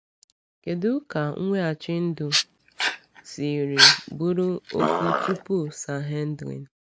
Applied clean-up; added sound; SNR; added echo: none; Dog; -3 dB; none.